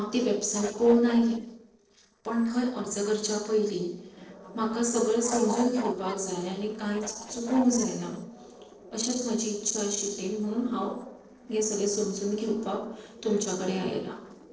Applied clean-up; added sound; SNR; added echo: neural separator model SepFormer DNS4.